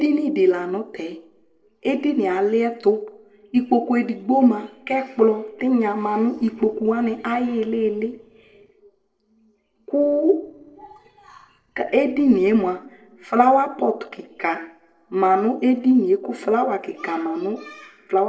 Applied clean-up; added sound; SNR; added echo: neural separator model SepFormer DNS4.